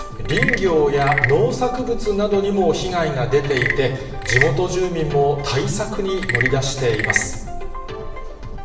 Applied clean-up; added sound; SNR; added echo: none; Wood / Percussion / Frog; 8 dB; reverberation time 0.8 s.